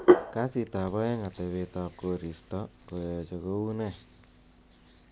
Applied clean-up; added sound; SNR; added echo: none; Hands; -2 dB; none.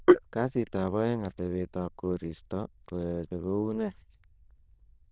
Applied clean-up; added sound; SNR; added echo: neural diffusion model UNIVERSE++.